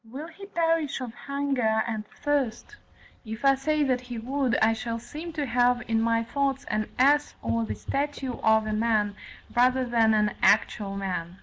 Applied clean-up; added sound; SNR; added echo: none; none; none; none.